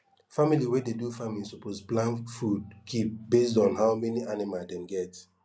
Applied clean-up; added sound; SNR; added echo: none; none; none; none.